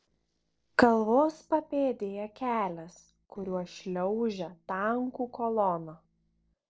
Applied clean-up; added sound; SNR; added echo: neural separator model SepFormer DNS4.